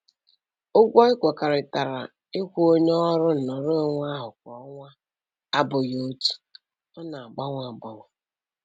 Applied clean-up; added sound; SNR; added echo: none; none; none; none.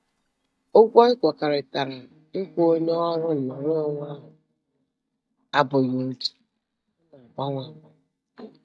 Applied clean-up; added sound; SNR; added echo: neural mask model DeepFilterNet 3.